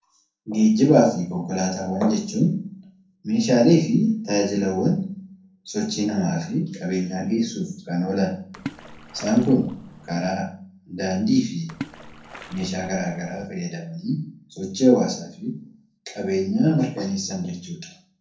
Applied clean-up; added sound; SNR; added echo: neural separator model SepFormer DNS4.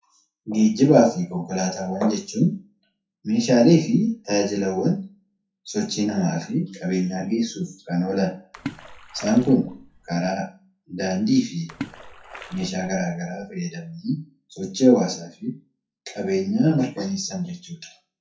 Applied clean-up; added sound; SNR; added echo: classical method WPE with log-MMSE.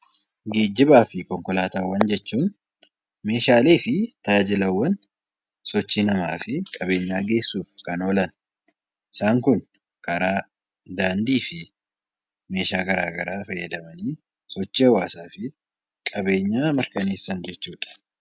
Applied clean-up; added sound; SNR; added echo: none; none; none; none.